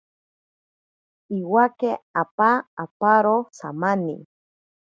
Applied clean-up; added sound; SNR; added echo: none; none; none; none.